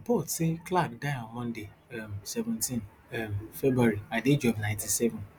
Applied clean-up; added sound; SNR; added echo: none; none; none; none.